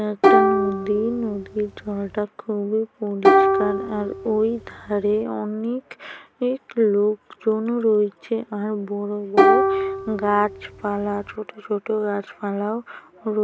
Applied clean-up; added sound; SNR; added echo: none; Plucked string instrument; -3 dB; none.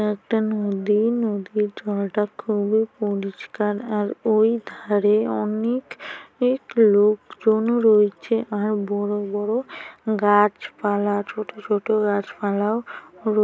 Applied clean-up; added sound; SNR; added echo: none; none; none; none.